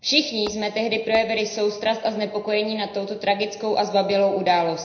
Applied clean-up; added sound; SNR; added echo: none; Tap / Hammer; 18 dB; reverberation time 0.9 s.